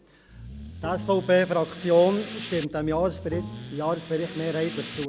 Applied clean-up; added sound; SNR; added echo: none; Bowed string instrument + Accelerating, revving, vroom / Car; 12 dB; none.